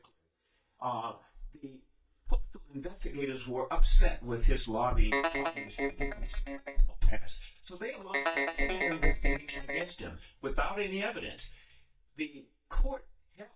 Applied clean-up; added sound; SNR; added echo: neural mask model DeepFilterNet 3.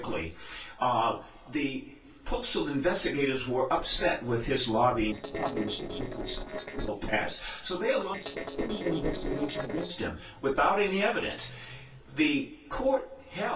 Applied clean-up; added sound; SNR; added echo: neural separator model SepFormer DNS4.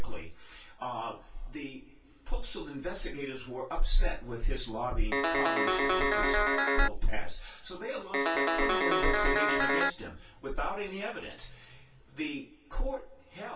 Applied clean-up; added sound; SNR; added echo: none; Guitar; -5 dB; reverberation time 0.2 s.